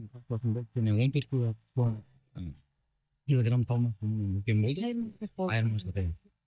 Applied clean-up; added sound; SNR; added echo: neural mask model DeepFilterNet 3.